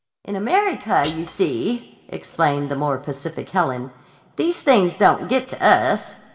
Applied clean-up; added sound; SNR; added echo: none; Shatter / Crushing; 19 dB; reverberation time 2.3 s.